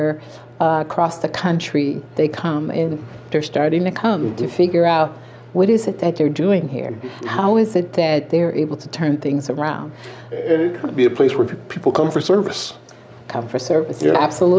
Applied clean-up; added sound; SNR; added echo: none; none; none; none.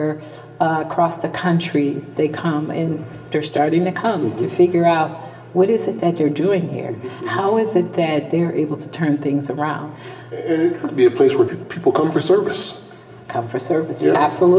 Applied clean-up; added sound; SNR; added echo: none; none; none; reverberation time 2.3 s.